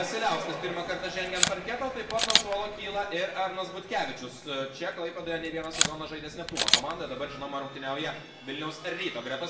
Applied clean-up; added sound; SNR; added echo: none; Camera; -2 dB; reverberation time 0.7 s.